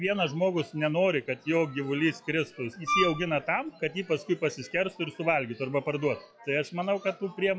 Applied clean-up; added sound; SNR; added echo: classical method log-MMSE.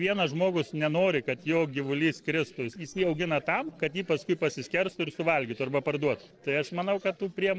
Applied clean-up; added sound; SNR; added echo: neural separator model SepFormer DNS4.